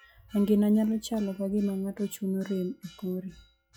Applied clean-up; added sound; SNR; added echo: classical method log-MMSE.